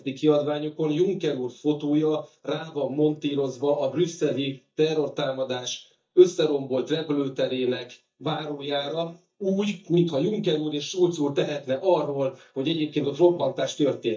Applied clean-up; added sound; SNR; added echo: neural mask model DeepFilterNet 3.